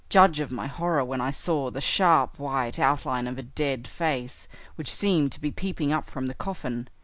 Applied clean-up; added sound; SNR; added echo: none; none; none; none.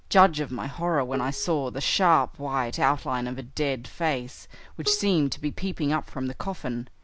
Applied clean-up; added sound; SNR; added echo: none; Bowed string instrument; 17 dB; none.